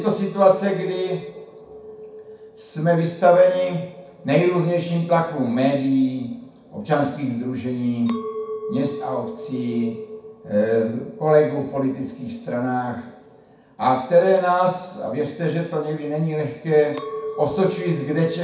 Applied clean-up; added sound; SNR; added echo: none; Chink, clink; 15 dB; reverberation time 0.6 s.